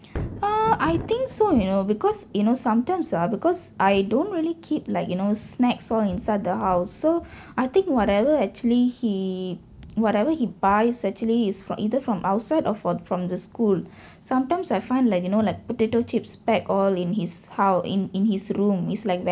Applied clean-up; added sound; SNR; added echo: none; Thunder; 19 dB; none.